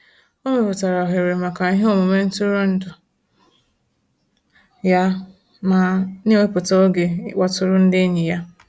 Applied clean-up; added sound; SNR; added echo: none; none; none; none.